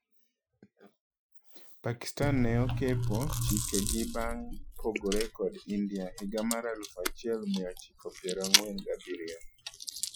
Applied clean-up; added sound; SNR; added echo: classical method Wiener filter.